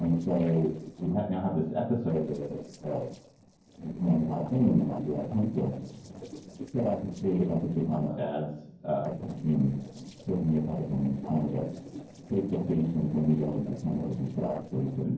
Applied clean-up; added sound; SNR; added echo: neural separator model SepFormer DNS4.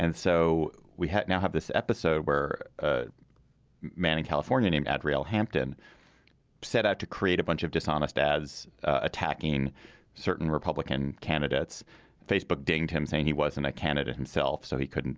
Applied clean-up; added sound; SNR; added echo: none; none; none; none.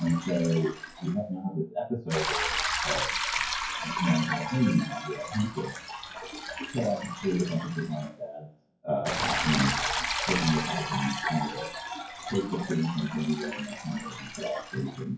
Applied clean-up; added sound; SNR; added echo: classical method WPE with log-MMSE.